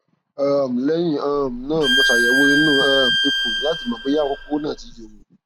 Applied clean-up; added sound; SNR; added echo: none; Bowed string instrument; -1 dB; none.